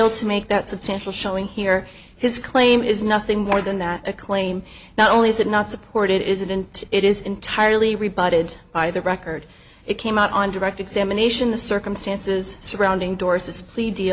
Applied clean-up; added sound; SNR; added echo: none; none; none; none.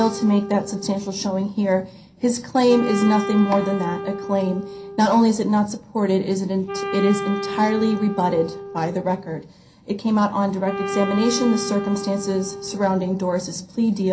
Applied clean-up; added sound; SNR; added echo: none; Wind instrument, woodwind instrument; 10 dB; reverberation time 0.3 s.